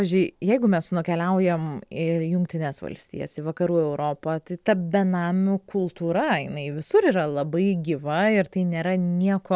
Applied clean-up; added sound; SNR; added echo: none; none; none; none.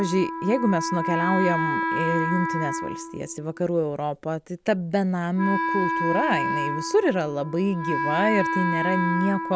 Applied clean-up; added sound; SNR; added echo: none; Wind instrument, woodwind instrument; 3 dB; none.